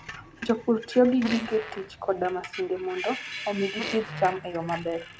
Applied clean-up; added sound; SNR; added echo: none; Fart + Screech; 11 dB; none.